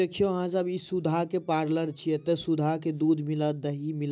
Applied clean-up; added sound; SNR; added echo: none; none; none; none.